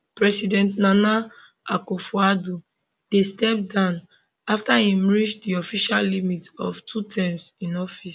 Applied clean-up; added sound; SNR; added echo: none; none; none; none.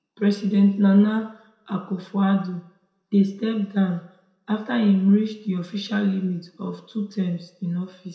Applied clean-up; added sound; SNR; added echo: none; none; none; reverberation time 0.5 s.